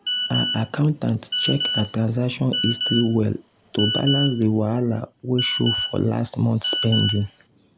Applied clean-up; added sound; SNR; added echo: none; Telephone; 5 dB; none.